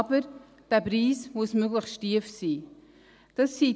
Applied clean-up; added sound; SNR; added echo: none; none; none; none.